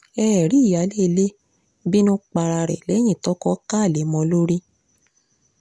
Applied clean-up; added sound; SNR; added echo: none; none; none; none.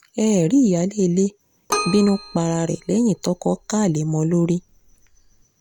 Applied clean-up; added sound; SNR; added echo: none; Keyboard (musical); 13 dB; none.